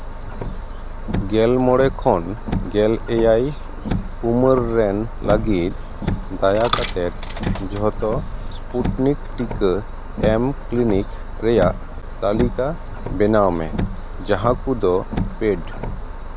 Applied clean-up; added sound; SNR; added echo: none; Car + Coin (dropping); 5 dB; none.